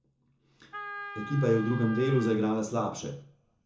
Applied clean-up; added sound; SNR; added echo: none; Wind instrument, woodwind instrument; 11 dB; reverberation time 0.6 s.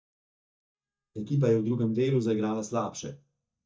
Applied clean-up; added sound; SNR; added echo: neural mask model DeepFilterNet 3.